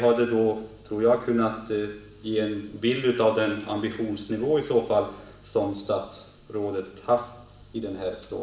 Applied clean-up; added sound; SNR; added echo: none; none; none; reverberation time 0.8 s.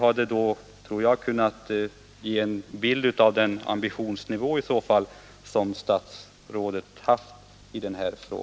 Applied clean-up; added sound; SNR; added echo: none; none; none; none.